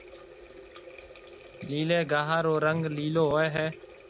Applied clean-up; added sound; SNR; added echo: none; Water tap, faucet; 19 dB; none.